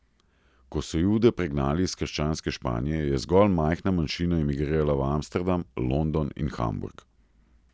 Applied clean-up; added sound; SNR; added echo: none; none; none; none.